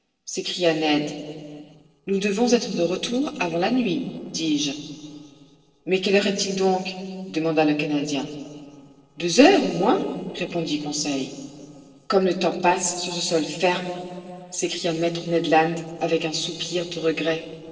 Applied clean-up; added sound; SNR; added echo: neural separator model SepFormer DNS4.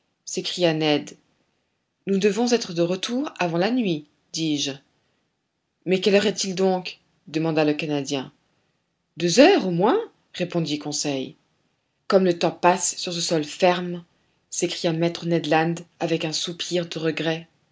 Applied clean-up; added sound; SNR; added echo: none; none; none; none.